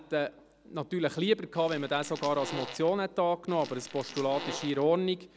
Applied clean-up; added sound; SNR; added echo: none; Fart; 12 dB; none.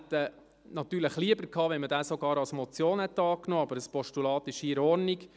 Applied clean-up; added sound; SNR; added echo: none; none; none; none.